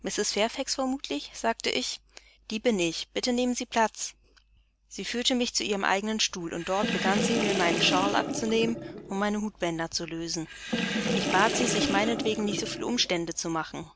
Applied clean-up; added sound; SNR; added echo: none; Sink (filling or washing) / Water; 3 dB; none.